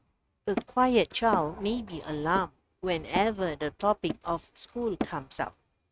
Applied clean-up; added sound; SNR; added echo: neural mask model RNNoise.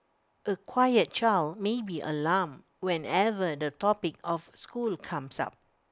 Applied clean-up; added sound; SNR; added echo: none; none; none; none.